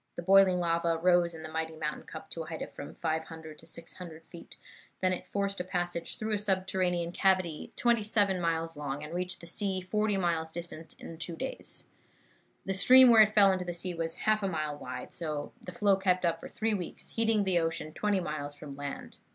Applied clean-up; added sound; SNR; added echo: none; none; none; none.